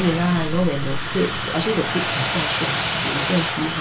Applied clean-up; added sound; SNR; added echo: none; Domestic sounds, home sounds; 2 dB; none.